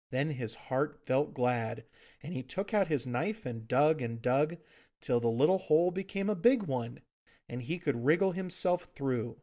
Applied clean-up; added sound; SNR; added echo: none; none; none; none.